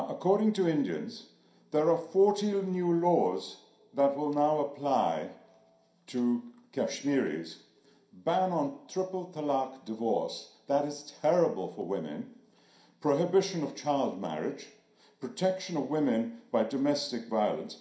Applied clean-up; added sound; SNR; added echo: none; none; none; reverberation time 0.5 s.